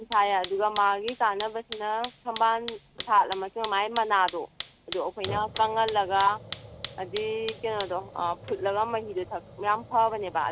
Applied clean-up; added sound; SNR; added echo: none; Fire; 3 dB; none.